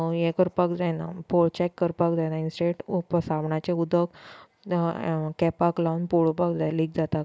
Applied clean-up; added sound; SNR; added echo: none; none; none; none.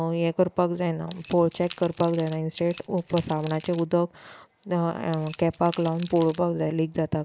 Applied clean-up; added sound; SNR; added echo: none; Rattle / Keys jangling; 12 dB; none.